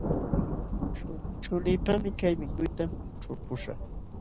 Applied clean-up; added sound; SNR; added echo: none; Thunder; 0 dB; none.